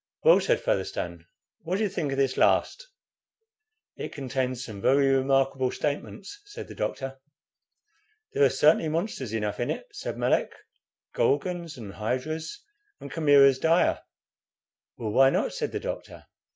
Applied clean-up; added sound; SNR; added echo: none; none; none; none.